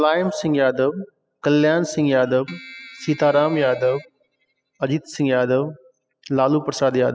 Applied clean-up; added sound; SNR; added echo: classical method spectral subtraction.